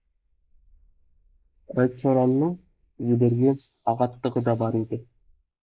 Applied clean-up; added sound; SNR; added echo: neural mask model Resemble Enhance denoiser.